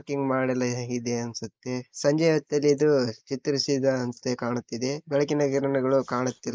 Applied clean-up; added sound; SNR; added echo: neural mask model Resemble Enhance denoiser.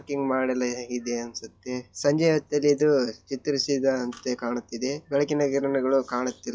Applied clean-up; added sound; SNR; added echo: classical method log-MMSE.